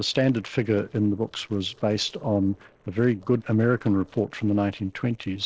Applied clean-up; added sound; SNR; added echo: neural separator model SepFormer DNS4.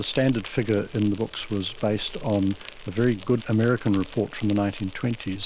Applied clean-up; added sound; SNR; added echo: none; Insect; 15 dB; none.